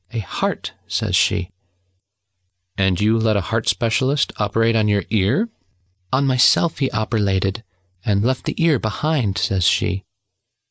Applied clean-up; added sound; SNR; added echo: neural mask model Resemble Enhance denoiser.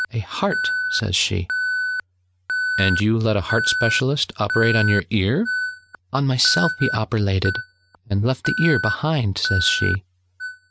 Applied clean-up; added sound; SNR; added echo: neural mask model RNNoise.